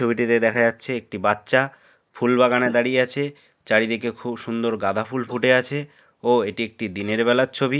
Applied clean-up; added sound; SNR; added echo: neural mask model Resemble Enhance denoiser.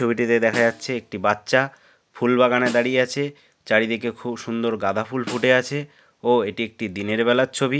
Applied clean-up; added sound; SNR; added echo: none; Snare drum; 20 dB; none.